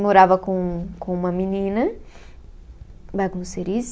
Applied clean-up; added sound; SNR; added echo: none; none; none; none.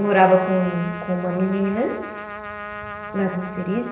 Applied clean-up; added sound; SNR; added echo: none; Trumpet; 11 dB; reverberation time 0.9 s.